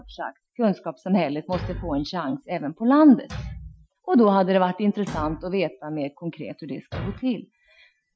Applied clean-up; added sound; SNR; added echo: classical method Wiener filter.